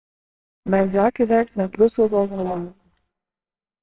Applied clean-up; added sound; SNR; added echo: neural separator model SepFormer WHAMR!.